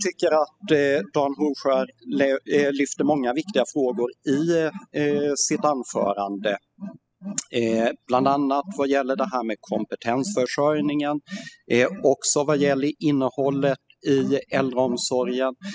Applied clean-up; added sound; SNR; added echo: classical method spectral subtraction.